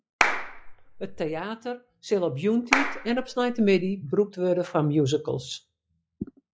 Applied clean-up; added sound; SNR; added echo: classical method log-MMSE.